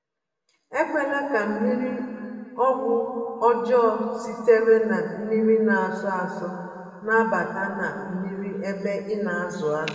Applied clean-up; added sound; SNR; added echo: none; none; none; reverberation time 2.3 s.